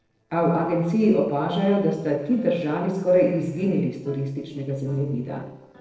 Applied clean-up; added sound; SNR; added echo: neural separator model SepFormer DNS4.